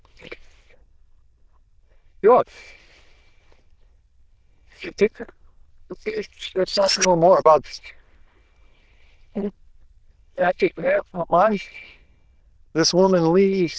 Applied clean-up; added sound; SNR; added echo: neural diffusion model UNIVERSE++.